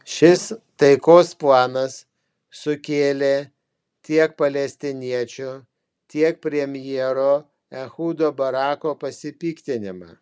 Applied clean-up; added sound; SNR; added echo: none; none; none; none.